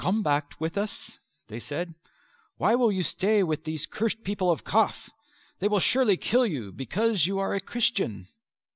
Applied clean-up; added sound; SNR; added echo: none; none; none; none.